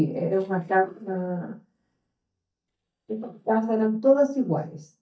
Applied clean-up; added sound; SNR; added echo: neural mask model DeepFilterNet 3.